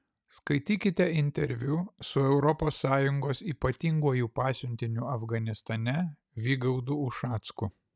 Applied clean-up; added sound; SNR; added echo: none; none; none; none.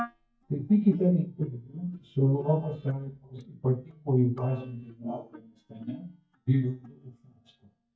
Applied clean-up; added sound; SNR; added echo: neural mask model DeepFilterNet 3.